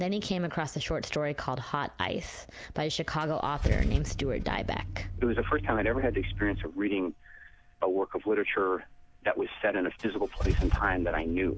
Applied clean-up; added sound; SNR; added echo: none; Idling / Engine starting / Car; 5 dB; none.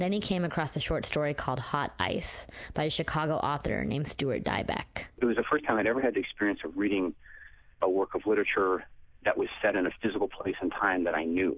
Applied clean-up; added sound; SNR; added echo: none; none; none; none.